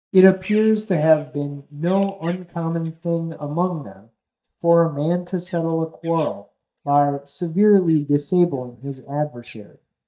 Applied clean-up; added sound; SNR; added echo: neural mask model DeepFilterNet 3.